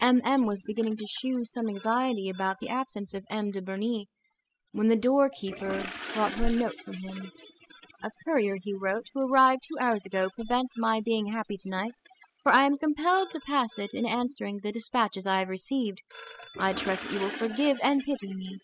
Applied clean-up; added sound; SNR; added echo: classical method spectral subtraction.